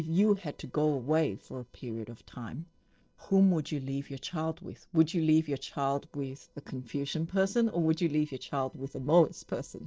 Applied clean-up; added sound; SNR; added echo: neural separator model SepFormer DNS4.